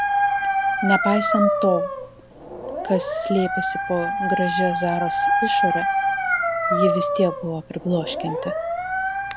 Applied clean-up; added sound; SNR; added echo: none; Dog; -2 dB; none.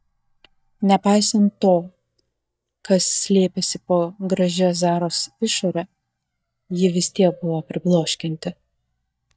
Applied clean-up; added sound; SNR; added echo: neural mask model DeepFilterNet 3.